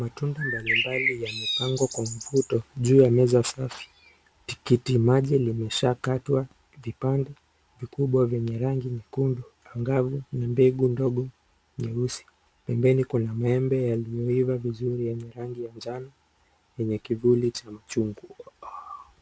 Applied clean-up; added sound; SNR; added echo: none; Bird; 4 dB; none.